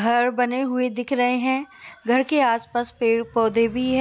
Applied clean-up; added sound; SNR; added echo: none; none; none; none.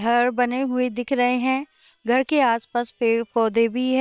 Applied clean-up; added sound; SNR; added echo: neural separator model SepFormer WHAM!.